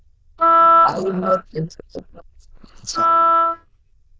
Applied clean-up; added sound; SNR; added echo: neural diffusion model UNIVERSE++.